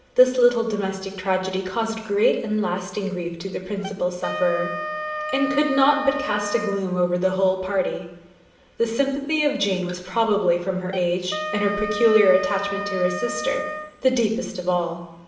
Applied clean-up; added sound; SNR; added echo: none; Wind instrument, woodwind instrument; 11 dB; reverberation time 0.9 s.